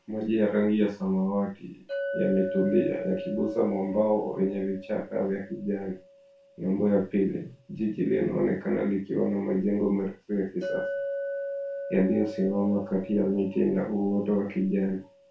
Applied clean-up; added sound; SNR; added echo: none; Chink, clink; 11 dB; reverberation time 0.2 s.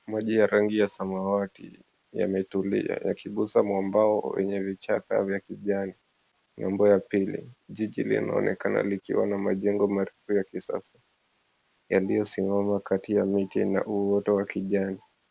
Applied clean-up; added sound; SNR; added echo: none; none; none; none.